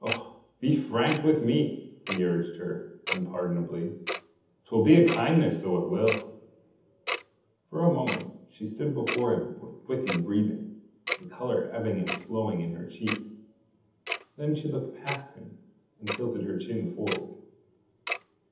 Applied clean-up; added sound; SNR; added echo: none; Tick-tock; 10 dB; reverberation time 0.8 s.